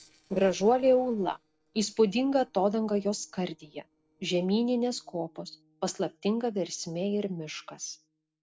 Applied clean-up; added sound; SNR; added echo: neural separator model SepFormer DNS4.